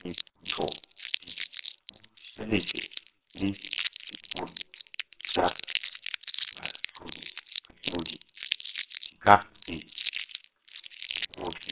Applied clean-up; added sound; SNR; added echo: neural separator model SepFormer WHAMR!.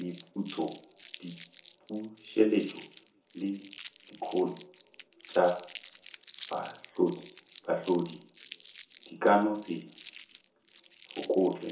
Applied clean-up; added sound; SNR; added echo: none; Crumpling, crinkling; 20 dB; reverberation time 0.7 s.